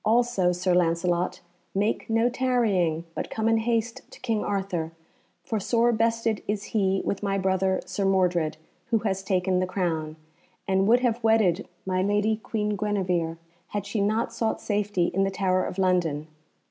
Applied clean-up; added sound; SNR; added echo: none; none; none; none.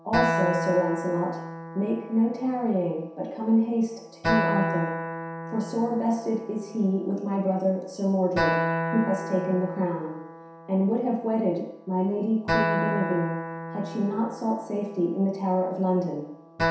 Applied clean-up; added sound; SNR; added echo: none; Acoustic guitar; 5 dB; reverberation time 0.7 s.